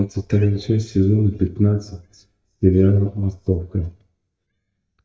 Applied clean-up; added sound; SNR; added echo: neural mask model DeepFilterNet 3.